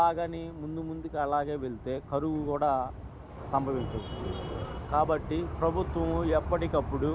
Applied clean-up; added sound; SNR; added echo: none; Growling + Idling; 19 dB; none.